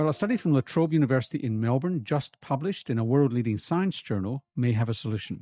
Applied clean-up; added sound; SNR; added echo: neural mask model DeepFilterNet 3.